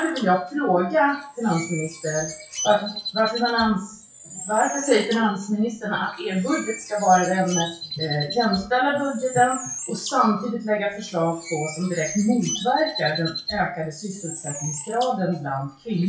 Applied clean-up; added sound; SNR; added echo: classical method WPE with log-MMSE.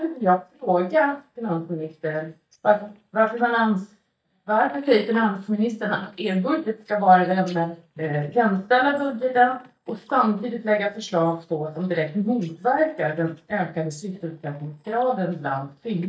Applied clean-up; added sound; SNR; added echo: neural mask model DeepFilterNet 3.